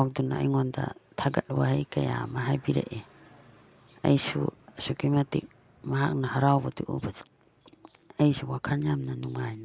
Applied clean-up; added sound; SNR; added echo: none; none; none; none.